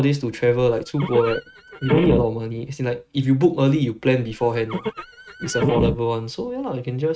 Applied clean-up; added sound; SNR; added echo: neural mask model RNNoise.